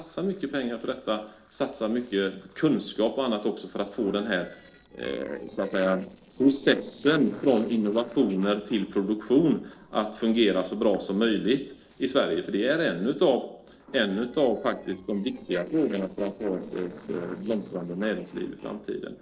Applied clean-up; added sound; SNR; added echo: neural separator model SepFormer DNS4.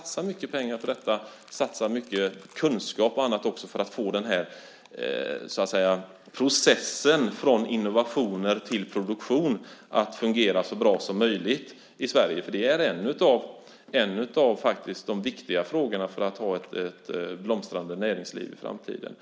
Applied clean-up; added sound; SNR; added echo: none; none; none; none.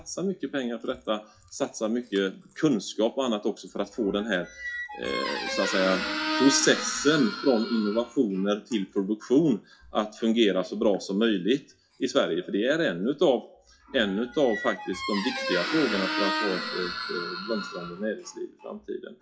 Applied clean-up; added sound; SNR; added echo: classical method WPE with log-MMSE.